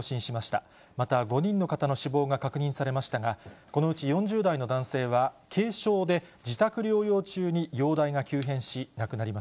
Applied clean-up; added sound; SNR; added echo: none; none; none; none.